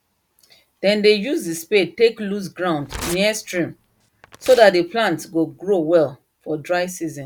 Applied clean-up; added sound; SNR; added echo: none; Tearing; 18 dB; none.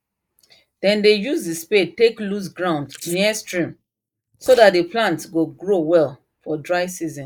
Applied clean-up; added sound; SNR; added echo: neural mask model Resemble Enhance denoiser.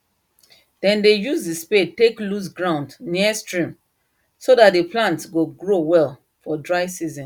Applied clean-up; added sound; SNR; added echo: none; none; none; none.